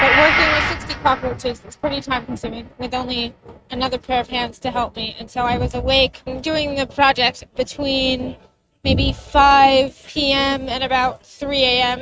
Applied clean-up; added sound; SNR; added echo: neural mask model RNNoise.